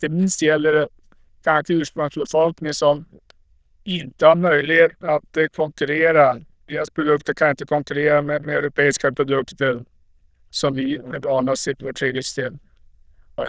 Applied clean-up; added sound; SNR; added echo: neural diffusion model UNIVERSE++.